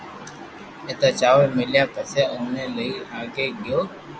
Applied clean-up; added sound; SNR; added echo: none; none; none; none.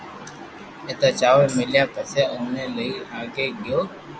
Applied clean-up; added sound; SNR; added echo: none; Tambourine; 19 dB; none.